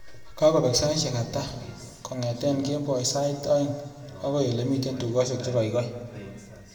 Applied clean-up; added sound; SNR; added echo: none; none; none; reverberation time 1.6 s.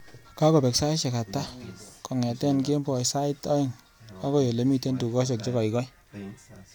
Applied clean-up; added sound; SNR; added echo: none; none; none; none.